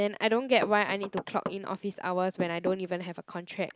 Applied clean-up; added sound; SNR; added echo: neural mask model Resemble Enhance denoiser.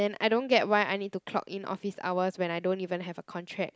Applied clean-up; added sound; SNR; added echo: none; none; none; none.